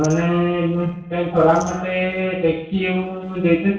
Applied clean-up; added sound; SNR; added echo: neural separator model SepFormer DNS4.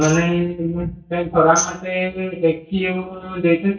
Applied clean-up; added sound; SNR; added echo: neural mask model DeepFilterNet 3.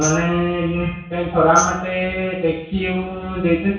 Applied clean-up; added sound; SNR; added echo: none; Tambourine; 14 dB; reverberation time 0.6 s.